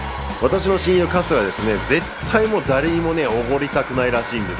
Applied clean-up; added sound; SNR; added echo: none; Domestic sounds, home sounds; 12 dB; none.